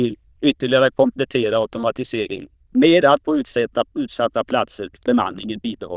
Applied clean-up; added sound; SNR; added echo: neural diffusion model UNIVERSE++.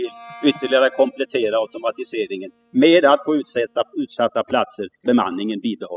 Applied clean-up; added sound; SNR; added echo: classical method spectral subtraction.